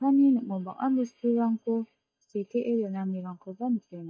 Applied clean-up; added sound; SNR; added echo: neural mask model DeepFilterNet 3.